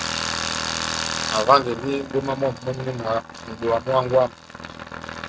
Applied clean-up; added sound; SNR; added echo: neural mask model RNNoise.